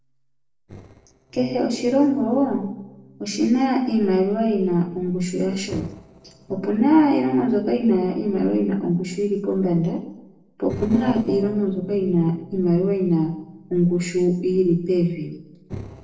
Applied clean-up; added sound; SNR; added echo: neural separator model SepFormer DNS4.